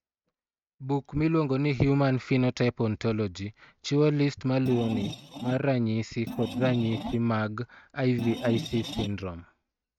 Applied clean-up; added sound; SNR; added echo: neural mask model RNNoise.